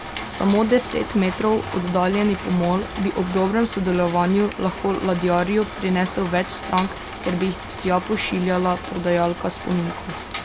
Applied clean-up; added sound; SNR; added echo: none; Rain; 9 dB; none.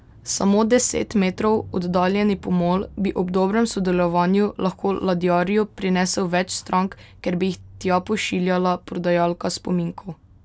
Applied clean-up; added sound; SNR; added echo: none; none; none; none.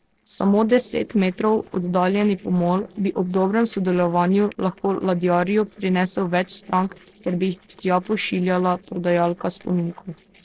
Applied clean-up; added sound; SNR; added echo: neural separator model SepFormer DNS4.